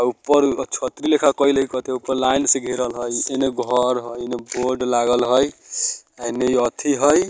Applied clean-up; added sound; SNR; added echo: none; none; none; none.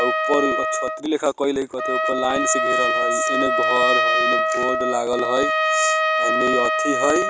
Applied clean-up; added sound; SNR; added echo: none; Trumpet; -3 dB; none.